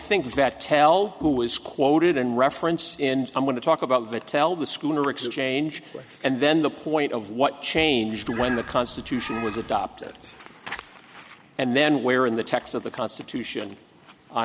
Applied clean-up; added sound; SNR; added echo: none; Bird; 13 dB; none.